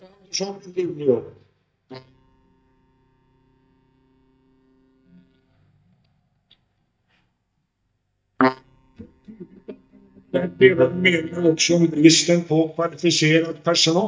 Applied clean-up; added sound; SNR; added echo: neural mask model DeepFilterNet 3.